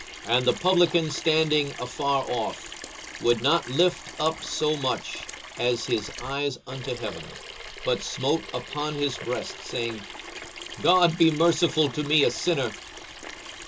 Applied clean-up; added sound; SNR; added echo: none; Sink (filling or washing) / Water tap, faucet; 13 dB; reverberation time 0.2 s.